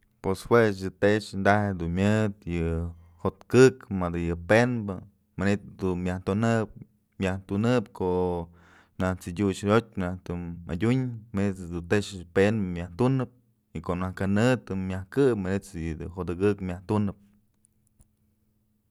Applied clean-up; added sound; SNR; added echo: none; none; none; none.